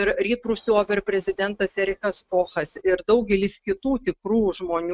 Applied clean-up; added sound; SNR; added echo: neural mask model RNNoise.